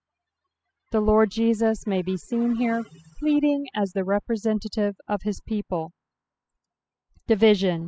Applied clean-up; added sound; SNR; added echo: classical method spectral subtraction.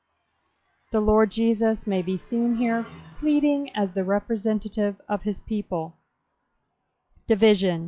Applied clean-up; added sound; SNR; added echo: classical method log-MMSE.